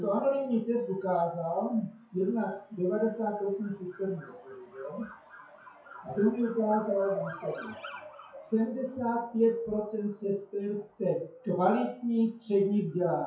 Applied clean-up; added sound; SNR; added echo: classical method WPE with log-MMSE.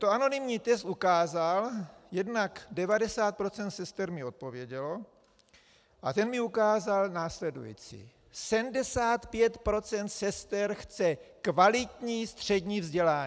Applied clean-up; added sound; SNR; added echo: none; none; none; none.